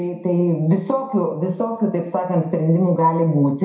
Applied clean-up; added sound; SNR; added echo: none; none; none; reverberation time 0.5 s.